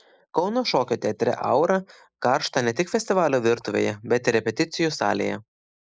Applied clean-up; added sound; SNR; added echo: neural mask model Resemble Enhance denoiser.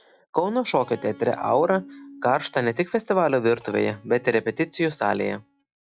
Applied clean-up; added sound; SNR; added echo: classical method log-MMSE.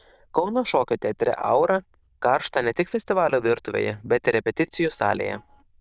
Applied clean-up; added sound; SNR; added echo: neural diffusion model UNIVERSE++.